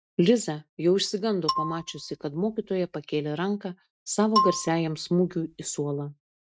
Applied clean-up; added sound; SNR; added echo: neural mask model RNNoise.